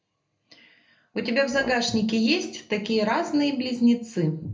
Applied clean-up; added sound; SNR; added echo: none; Brass instrument; 18 dB; reverberation time 0.3 s.